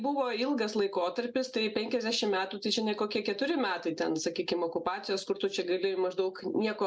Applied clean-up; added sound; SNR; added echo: none; none; none; none.